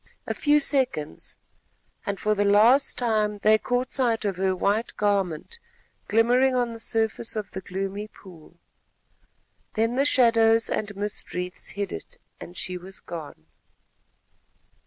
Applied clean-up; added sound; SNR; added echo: none; none; none; none.